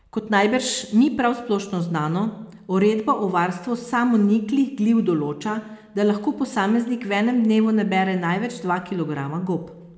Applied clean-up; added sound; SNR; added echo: none; none; none; none.